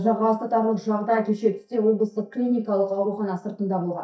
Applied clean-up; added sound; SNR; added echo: neural mask model DeepFilterNet 3.